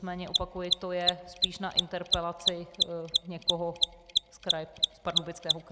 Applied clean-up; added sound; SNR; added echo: none; Mechanisms; -5 dB; none.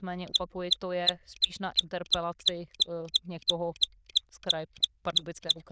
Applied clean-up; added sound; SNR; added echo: neural diffusion model UNIVERSE++.